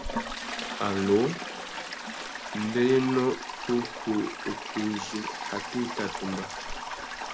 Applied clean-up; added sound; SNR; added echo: none; Toilet flush; 6 dB; none.